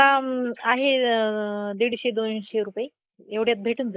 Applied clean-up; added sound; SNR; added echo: neural mask model Resemble Enhance denoiser.